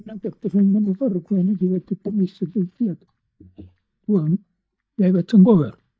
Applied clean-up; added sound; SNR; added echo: neural mask model DeepFilterNet 3.